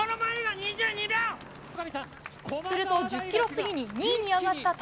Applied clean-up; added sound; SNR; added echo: none; none; none; none.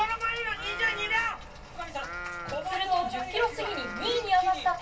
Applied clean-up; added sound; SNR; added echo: none; Livestock, farm animals, working animals; 12 dB; reverberation time 0.2 s.